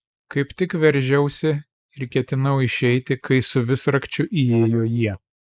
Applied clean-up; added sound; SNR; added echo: neural mask model Resemble Enhance denoiser.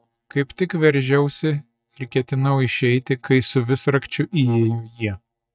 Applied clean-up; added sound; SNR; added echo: neural mask model DeepFilterNet 3.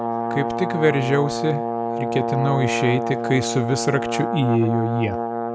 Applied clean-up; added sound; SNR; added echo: none; Brass instrument; 2 dB; none.